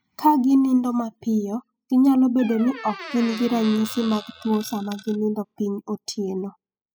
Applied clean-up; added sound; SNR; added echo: classical method spectral subtraction.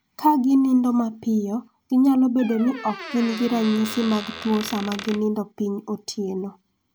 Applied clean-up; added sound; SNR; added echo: none; Squeak; 13 dB; none.